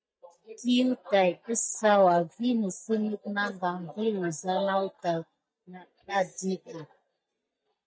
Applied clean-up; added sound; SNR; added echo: neural mask model DeepFilterNet 3.